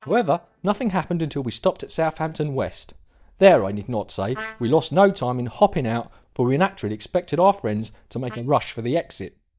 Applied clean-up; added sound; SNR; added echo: neural mask model DeepFilterNet 3.